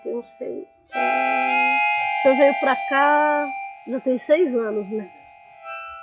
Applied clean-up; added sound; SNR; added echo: classical method log-MMSE.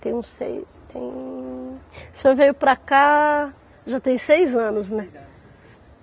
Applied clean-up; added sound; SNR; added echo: none; none; none; none.